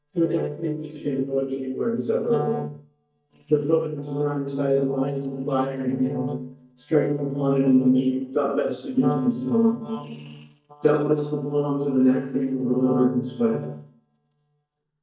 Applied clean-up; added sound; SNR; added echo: neural mask model DeepFilterNet 3.